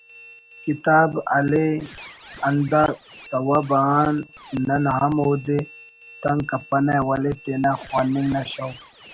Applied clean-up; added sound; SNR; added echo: none; Squeak; 20 dB; none.